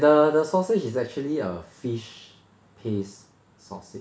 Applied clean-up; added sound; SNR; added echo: none; none; none; none.